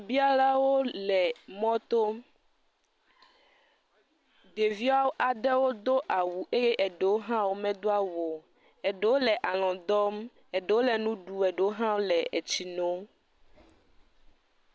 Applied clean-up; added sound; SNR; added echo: none; none; none; none.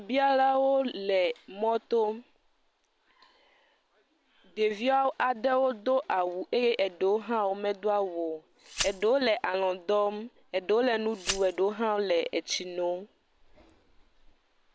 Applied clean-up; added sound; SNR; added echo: none; Glass; 12 dB; none.